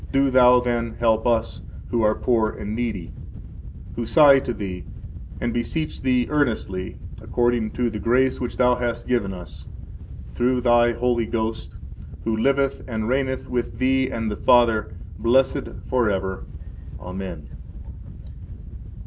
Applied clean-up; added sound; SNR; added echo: none; Wind / Boat, Water vehicle; 10 dB; none.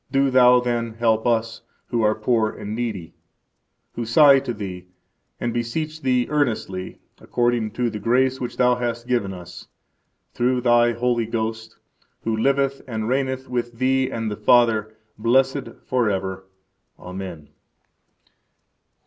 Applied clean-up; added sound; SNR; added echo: none; none; none; none.